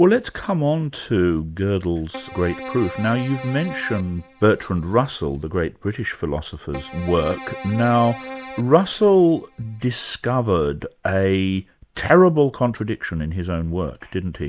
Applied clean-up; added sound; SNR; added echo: none; Keyboard (musical); 15 dB; none.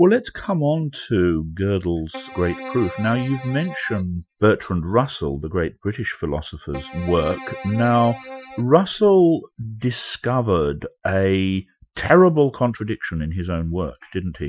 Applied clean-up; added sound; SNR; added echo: classical method Wiener filter.